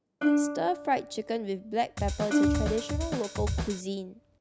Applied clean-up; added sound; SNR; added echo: none; Drum kit + Plucked string instrument; -2 dB; none.